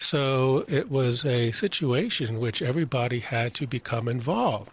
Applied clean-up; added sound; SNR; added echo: neural separator model SepFormer DNS4.